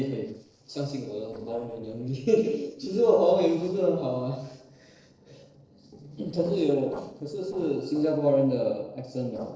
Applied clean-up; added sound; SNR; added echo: neural separator model SepFormer DNS4.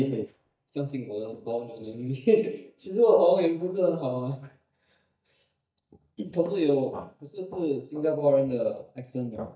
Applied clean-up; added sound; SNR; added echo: neural mask model DeepFilterNet 3.